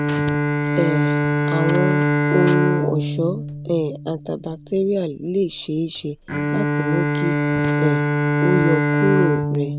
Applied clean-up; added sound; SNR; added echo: none; Bowed string instrument; -3 dB; none.